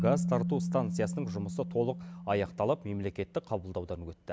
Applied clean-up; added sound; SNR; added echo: none; Keyboard (musical); 4 dB; none.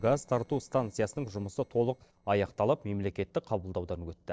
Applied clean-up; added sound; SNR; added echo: neural separator model SepFormer DNS4.